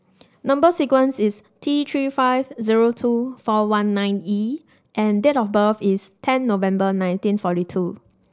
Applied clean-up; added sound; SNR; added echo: none; none; none; none.